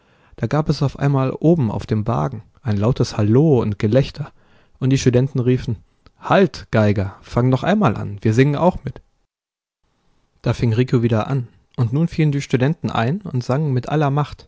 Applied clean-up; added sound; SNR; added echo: none; none; none; none.